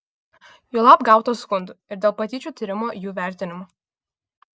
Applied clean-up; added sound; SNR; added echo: none; none; none; none.